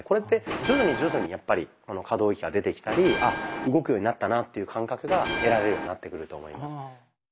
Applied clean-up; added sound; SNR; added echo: none; Bell; 3 dB; none.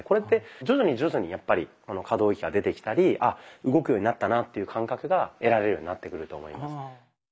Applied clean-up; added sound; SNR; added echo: none; none; none; none.